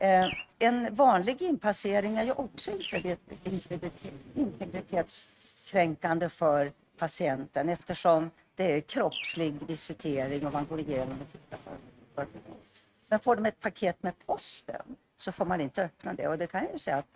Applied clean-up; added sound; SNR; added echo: neural mask model RNNoise.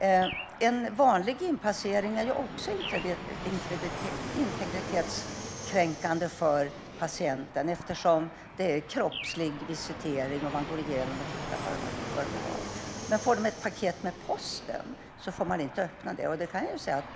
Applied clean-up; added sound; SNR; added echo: none; Fixed-wing aircraft, airplane + Bird; 9 dB; none.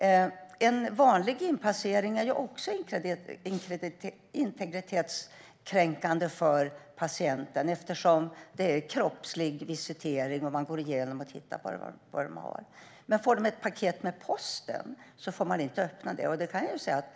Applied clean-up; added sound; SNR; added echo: none; none; none; none.